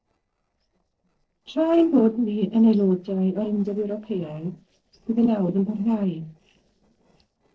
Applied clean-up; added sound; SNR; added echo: neural separator model SepFormer DNS4.